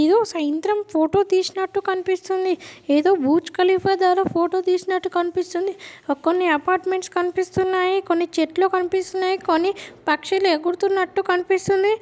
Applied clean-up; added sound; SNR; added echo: none; none; none; none.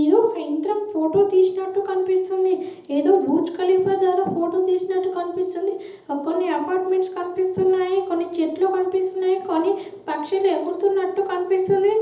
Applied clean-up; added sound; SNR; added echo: none; Chime; 10 dB; reverberation time 0.8 s.